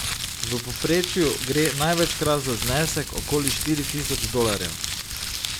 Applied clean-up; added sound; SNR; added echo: none; Crumpling, crinkling; 3 dB; none.